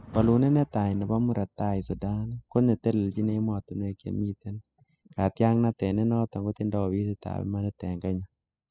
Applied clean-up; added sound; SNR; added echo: classical method spectral subtraction.